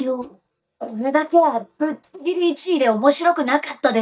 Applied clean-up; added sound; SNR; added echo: neural mask model DeepFilterNet 3.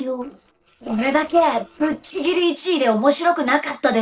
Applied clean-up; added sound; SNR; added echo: neural separator model SepFormer DNS4.